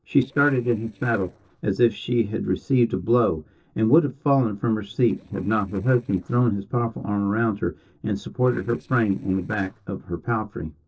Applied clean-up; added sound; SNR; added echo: neural separator model SepFormer DNS4.